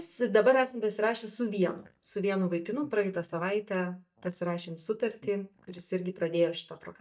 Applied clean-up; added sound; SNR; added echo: neural mask model DeepFilterNet 3.